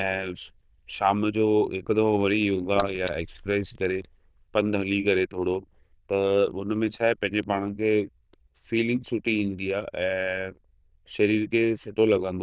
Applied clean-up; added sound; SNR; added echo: neural diffusion model UNIVERSE++.